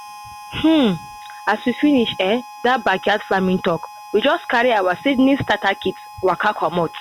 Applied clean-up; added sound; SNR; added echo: none; Harmonica; 18 dB; none.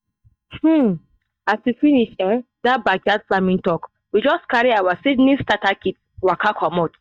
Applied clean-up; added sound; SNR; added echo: neural mask model DeepFilterNet 3.